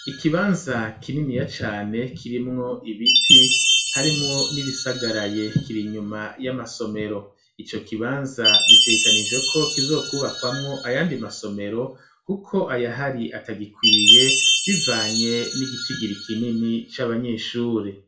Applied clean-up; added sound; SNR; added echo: none; Chime; -3 dB; reverberation time 0.3 s.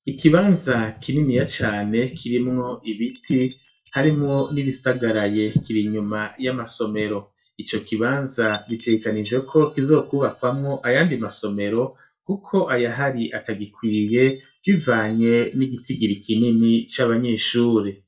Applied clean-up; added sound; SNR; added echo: neural mask model DeepFilterNet 3.